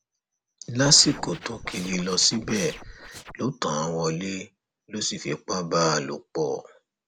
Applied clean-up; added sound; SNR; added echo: none; Scratching (performance technique); 14 dB; none.